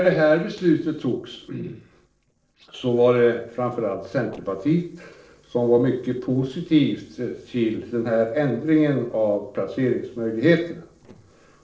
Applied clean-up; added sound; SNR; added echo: neural separator model SepFormer DNS4.